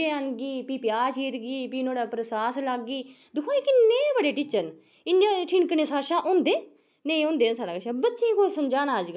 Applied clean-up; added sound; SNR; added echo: none; none; none; none.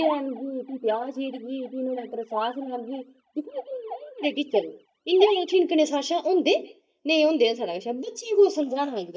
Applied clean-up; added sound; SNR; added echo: neural mask model DeepFilterNet 3.